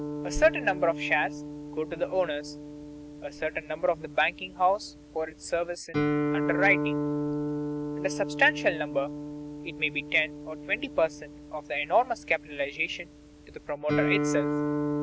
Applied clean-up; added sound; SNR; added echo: none; Guitar; 3 dB; none.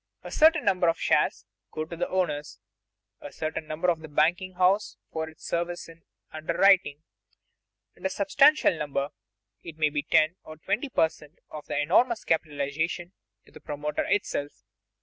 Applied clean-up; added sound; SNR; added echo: none; none; none; none.